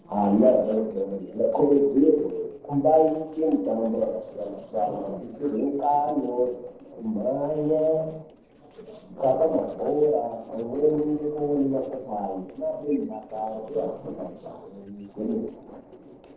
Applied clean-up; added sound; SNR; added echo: neural separator model SepFormer DNS4.